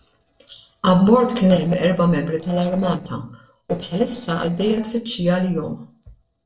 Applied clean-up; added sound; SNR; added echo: neural separator model SepFormer DNS4.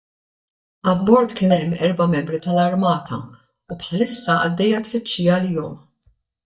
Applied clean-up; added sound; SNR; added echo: neural mask model DeepFilterNet 3.